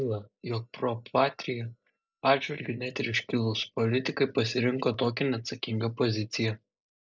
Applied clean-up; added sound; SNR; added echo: neural mask model DeepFilterNet 3.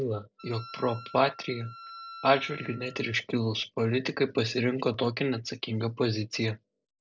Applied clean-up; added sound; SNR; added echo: none; Wind instrument, woodwind instrument; 17 dB; none.